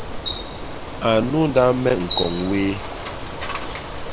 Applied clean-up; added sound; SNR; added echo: none; Bicycle; 6 dB; none.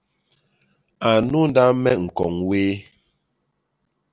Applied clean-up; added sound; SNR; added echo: none; none; none; none.